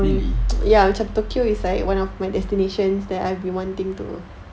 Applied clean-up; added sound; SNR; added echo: none; none; none; none.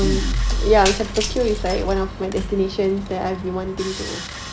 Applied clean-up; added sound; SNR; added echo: none; Shatter + Sawing; 11 dB; none.